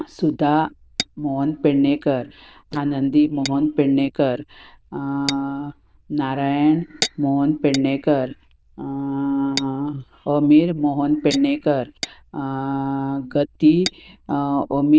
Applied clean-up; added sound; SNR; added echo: neural diffusion model UNIVERSE++.